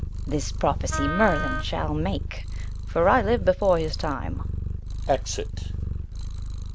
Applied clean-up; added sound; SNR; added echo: none; Wind instrument, woodwind instrument + Purr; 3 dB; none.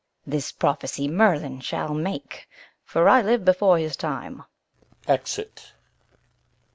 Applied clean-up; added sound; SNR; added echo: none; none; none; none.